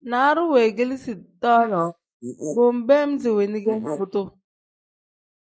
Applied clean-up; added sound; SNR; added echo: neural mask model Resemble Enhance denoiser.